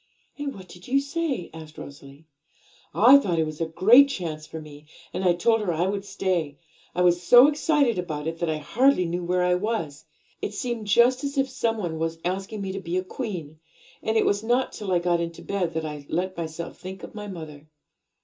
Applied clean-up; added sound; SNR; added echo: none; none; none; reverberation time 0.2 s.